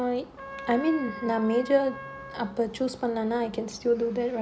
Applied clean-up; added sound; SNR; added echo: none; Trumpet; 15 dB; none.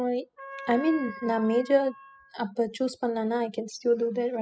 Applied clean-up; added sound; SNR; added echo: classical method spectral subtraction.